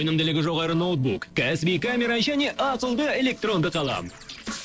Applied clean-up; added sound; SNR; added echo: neural separator model SepFormer DNS4.